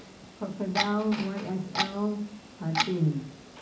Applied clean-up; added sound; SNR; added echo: none; Clock; 5 dB; reverberation time 0.4 s.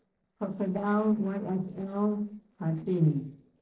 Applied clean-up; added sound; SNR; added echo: neural separator model SepFormer DNS4.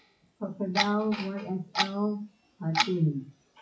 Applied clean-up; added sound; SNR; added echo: classical method WPE with log-MMSE.